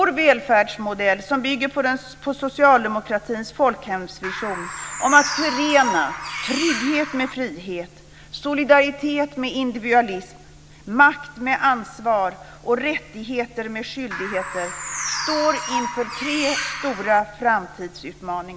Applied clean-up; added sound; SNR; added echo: none; Bird; 6 dB; none.